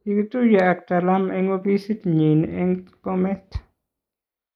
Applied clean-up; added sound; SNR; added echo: neural mask model Resemble Enhance denoiser.